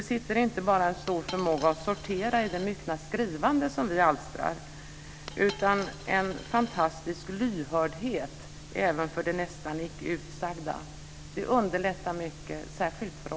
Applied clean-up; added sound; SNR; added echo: none; Coin (dropping); 19 dB; none.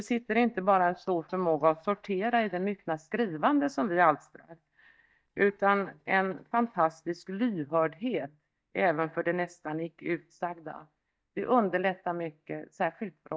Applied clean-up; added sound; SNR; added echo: neural mask model DeepFilterNet 3.